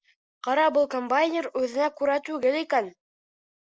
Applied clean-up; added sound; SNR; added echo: neural mask model Resemble Enhance denoiser.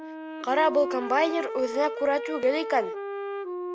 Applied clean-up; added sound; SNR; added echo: none; Wind instrument, woodwind instrument; 6 dB; none.